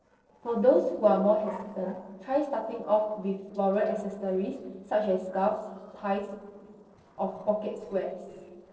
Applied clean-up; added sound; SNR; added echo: neural separator model SepFormer DNS4.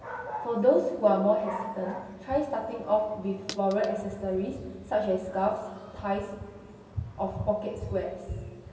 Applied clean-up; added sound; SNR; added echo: none; Dog; 12 dB; reverberation time 1.9 s.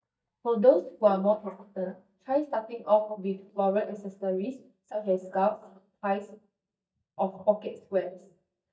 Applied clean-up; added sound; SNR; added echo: neural mask model DeepFilterNet 3.